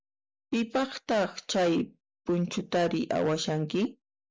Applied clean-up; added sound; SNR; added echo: none; none; none; none.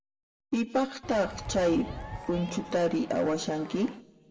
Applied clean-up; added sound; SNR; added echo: none; Crowd; 12 dB; reverberation time 1.2 s.